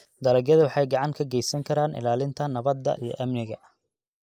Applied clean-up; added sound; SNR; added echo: neural mask model Resemble Enhance denoiser.